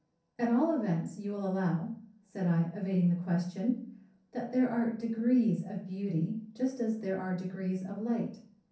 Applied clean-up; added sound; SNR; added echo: none; none; none; reverberation time 0.6 s.